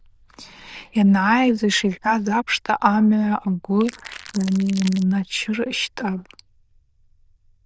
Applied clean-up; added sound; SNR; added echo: neural diffusion model UNIVERSE++.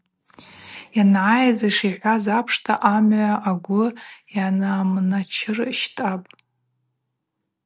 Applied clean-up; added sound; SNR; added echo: none; none; none; none.